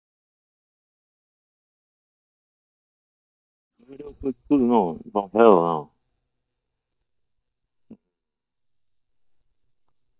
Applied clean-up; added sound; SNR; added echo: neural mask model DeepFilterNet 3.